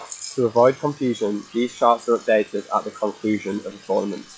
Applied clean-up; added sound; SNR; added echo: classical method log-MMSE.